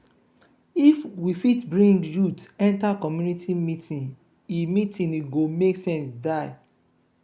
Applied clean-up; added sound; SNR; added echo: none; none; none; none.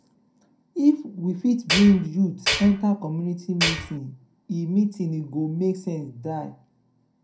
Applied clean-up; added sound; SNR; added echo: none; Tools; 1 dB; reverberation time 0.2 s.